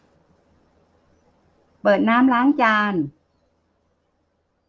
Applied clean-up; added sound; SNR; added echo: none; none; none; none.